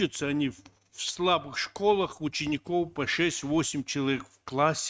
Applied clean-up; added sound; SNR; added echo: neural mask model RNNoise.